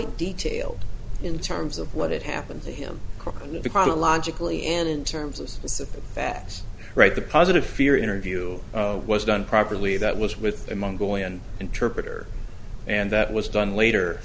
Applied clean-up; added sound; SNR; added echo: none; none; none; none.